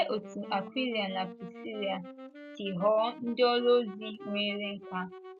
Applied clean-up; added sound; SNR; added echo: none; Wind instrument, woodwind instrument; 15 dB; none.